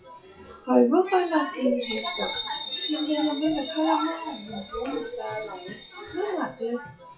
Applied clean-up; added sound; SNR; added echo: classical method WPE with log-MMSE.